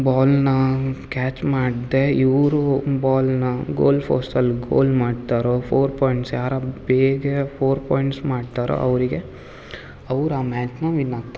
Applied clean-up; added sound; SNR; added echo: none; none; none; none.